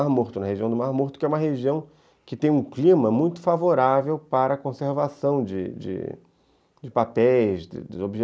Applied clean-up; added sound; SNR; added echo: none; none; none; none.